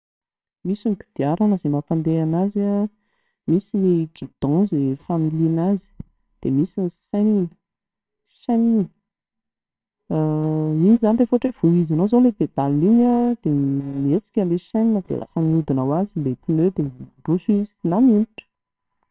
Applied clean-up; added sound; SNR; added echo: neural separator model SepFormer WHAMR!.